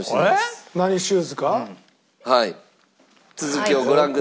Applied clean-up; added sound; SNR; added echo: none; none; none; none.